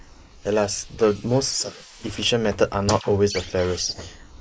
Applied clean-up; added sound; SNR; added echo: neural mask model Resemble Enhance denoiser.